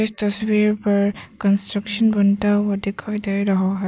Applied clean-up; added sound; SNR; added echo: none; none; none; none.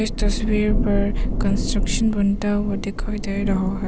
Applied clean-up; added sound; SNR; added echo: none; Thunder; -1 dB; none.